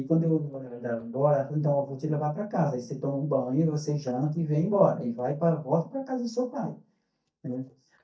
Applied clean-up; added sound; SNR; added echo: neural mask model DeepFilterNet 3.